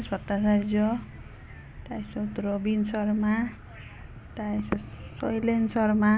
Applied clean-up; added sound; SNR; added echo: none; none; none; none.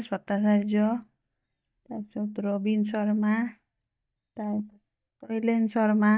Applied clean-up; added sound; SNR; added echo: neural mask model DeepFilterNet 3.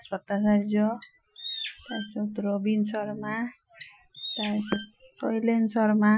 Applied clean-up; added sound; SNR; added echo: classical method Wiener filter.